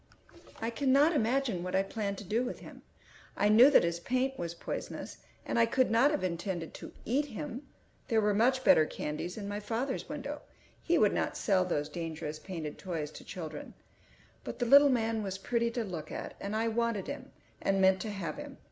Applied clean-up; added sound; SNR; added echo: none; none; none; none.